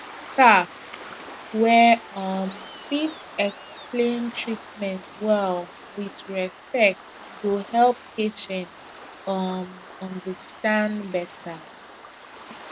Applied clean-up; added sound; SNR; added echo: none; Waves, surf; 17 dB; none.